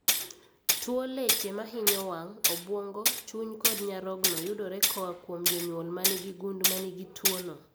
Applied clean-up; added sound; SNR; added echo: none; Tools; -4 dB; none.